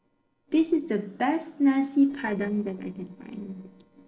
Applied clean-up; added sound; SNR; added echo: neural separator model SepFormer DNS4.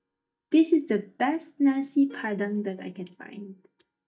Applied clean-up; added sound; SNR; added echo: neural mask model DeepFilterNet 3.